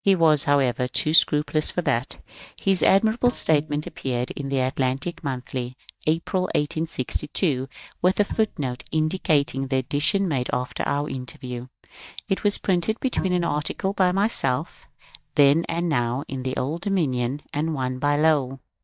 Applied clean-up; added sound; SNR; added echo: neural mask model DeepFilterNet 3.